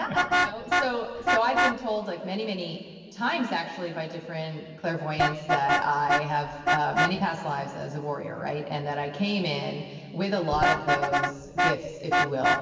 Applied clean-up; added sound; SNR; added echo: none; Vehicle horn, car horn, honking; 0 dB; reverberation time 2.9 s.